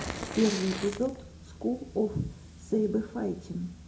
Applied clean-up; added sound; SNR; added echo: none; Fire; 11 dB; reverberation time 0.3 s.